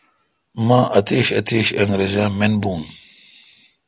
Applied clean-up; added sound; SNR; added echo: none; none; none; none.